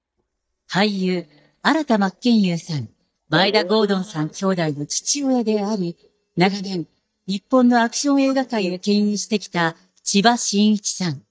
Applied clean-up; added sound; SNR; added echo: neural mask model DeepFilterNet 3.